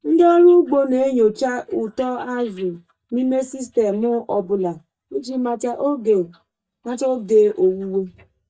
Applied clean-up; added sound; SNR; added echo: neural mask model DeepFilterNet 3.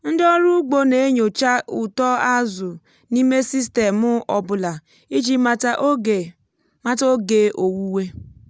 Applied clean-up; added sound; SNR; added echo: none; none; none; none.